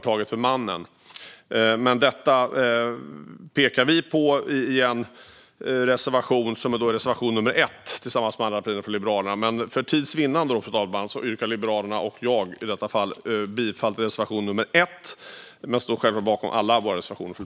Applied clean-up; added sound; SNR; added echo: none; none; none; none.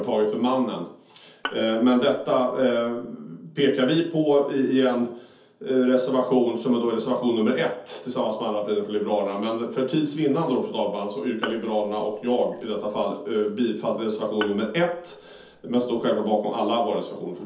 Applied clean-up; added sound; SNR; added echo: none; Bowed string instrument; 17 dB; reverberation time 0.5 s.